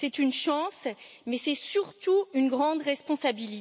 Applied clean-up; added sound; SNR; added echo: none; none; none; none.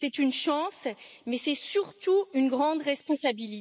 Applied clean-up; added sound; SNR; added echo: neural mask model Resemble Enhance denoiser.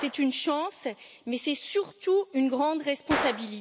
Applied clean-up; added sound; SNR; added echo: none; Gunshot, gunfire; 10 dB; none.